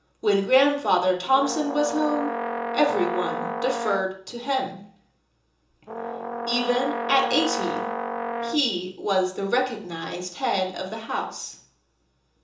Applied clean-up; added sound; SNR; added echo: none; Brass instrument; 4 dB; reverberation time 0.6 s.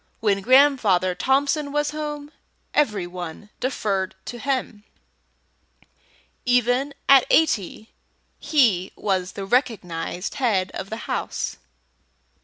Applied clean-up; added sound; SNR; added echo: none; none; none; none.